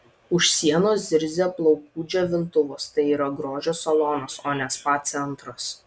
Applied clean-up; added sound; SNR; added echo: none; none; none; none.